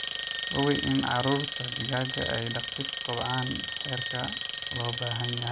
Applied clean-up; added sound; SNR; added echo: none; Alarm; 2 dB; none.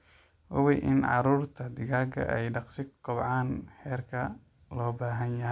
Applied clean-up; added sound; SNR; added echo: none; none; none; none.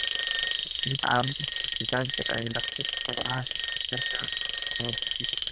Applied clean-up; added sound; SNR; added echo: neural diffusion model UNIVERSE++.